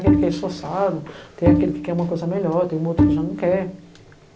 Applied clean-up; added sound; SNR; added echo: none; Bowed string instrument; -1 dB; none.